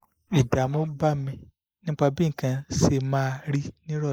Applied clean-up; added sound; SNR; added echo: neural mask model Resemble Enhance denoiser.